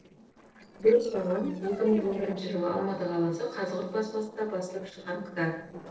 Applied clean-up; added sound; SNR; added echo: neural separator model SepFormer DNS4.